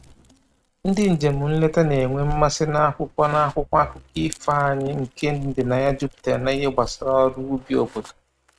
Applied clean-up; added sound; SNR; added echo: neural mask model RNNoise.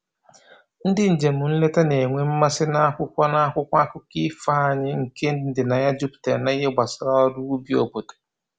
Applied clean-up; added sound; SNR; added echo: none; none; none; none.